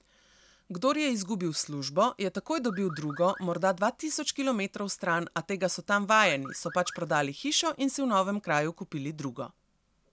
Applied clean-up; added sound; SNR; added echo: none; Car; 16 dB; none.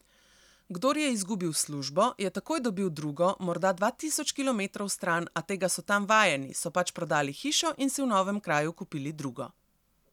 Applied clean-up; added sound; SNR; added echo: none; none; none; none.